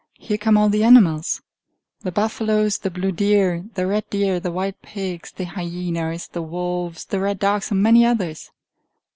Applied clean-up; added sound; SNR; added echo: none; none; none; none.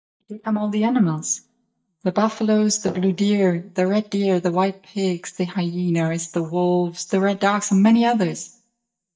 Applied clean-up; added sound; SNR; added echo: neural mask model DeepFilterNet 3.